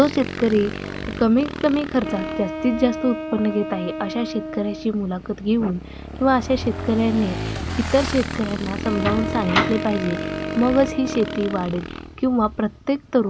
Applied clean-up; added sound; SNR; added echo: none; Motorcycle / Engine + Wind instrument, woodwind instrument; 7 dB; none.